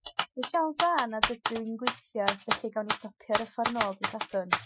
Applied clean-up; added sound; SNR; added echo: classical method Wiener filter.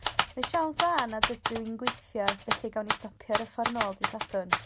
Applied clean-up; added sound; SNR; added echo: none; Typewriter; -3 dB; none.